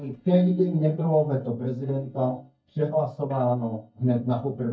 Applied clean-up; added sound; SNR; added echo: neural mask model DeepFilterNet 3.